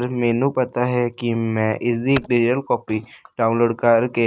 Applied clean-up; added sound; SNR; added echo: neural mask model RNNoise.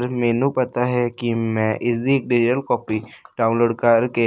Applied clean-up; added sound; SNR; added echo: none; none; none; none.